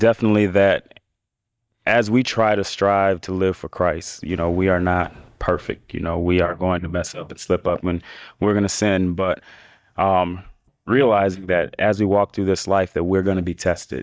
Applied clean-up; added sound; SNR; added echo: neural mask model DeepFilterNet 3.